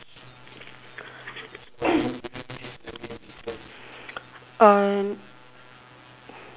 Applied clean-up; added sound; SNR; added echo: none; none; none; none.